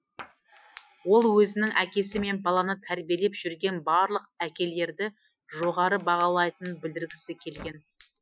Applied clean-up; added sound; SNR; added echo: classical method Wiener filter.